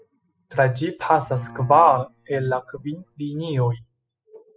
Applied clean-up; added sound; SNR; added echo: classical method spectral subtraction.